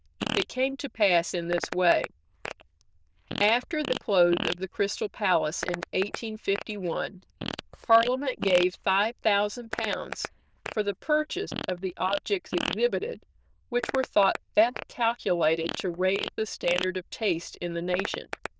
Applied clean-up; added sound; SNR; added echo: neural diffusion model UNIVERSE++.